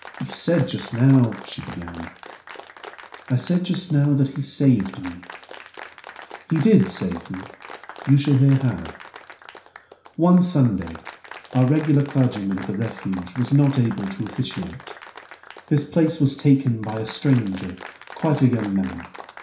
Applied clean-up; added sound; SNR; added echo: none; Applause; 19 dB; reverberation time 0.5 s.